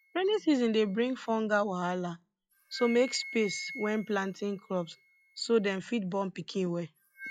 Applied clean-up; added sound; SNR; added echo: classical method log-MMSE.